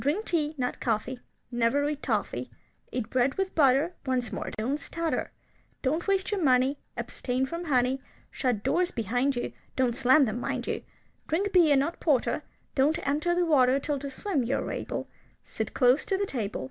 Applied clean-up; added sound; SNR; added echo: none; none; none; none.